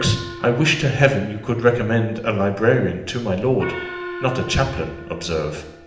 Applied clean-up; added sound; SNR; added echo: none; Gong; 14 dB; reverberation time 0.8 s.